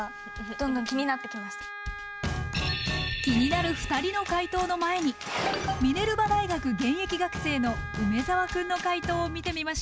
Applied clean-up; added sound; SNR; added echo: none; Wind instrument, woodwind instrument + Drum / Drum kit; 12 dB; none.